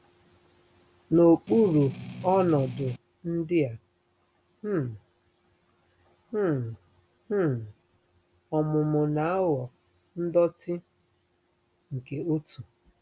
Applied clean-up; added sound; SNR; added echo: none; Strum; 10 dB; none.